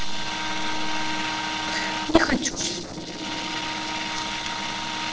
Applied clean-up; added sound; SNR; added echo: neural separator model SepFormer DNS4.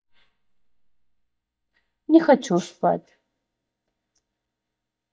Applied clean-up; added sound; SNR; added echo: neural mask model DeepFilterNet 3.